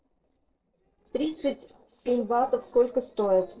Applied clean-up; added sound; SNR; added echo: neural separator model SepFormer DNS4.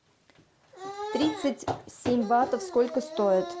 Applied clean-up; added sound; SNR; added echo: none; none; none; none.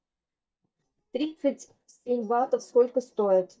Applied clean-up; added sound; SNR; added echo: neural mask model DeepFilterNet 3.